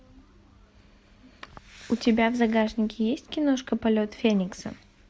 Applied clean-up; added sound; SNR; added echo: none; none; none; none.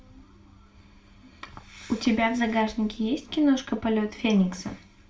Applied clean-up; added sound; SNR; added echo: none; none; none; reverberation time 0.3 s.